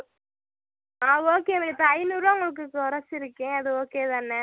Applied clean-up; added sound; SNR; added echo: none; none; none; none.